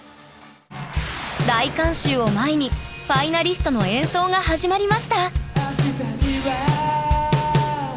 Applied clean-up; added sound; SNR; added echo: none; none; none; none.